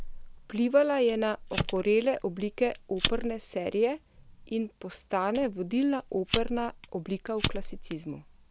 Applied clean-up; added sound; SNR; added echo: none; Fire; 6 dB; none.